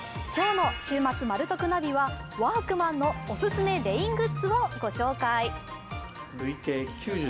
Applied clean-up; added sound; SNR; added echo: none; Livestock, farm animals, working animals; 12 dB; none.